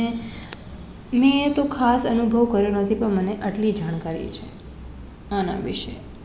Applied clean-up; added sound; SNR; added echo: none; none; none; none.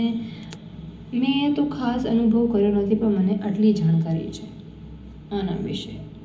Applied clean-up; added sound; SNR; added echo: none; none; none; reverberation time 0.4 s.